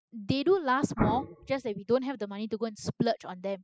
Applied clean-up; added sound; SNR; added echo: classical method spectral subtraction.